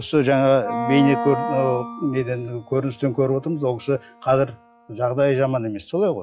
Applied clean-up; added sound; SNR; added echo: classical method log-MMSE.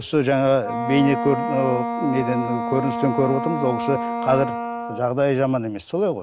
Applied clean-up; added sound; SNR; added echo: none; Wind instrument, woodwind instrument; 5 dB; none.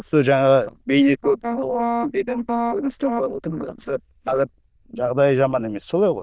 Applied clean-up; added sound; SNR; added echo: neural diffusion model UNIVERSE++.